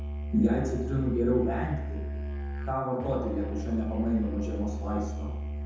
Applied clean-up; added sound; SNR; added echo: none; Musical instrument; 3 dB; reverberation time 0.9 s.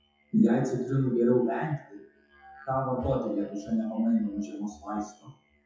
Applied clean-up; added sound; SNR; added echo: classical method WPE with log-MMSE.